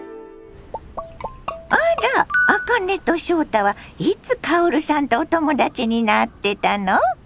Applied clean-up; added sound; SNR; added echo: none; none; none; none.